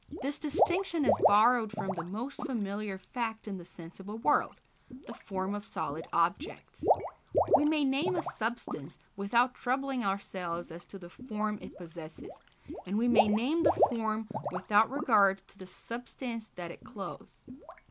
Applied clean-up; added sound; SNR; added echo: none; Water / Liquid; 3 dB; none.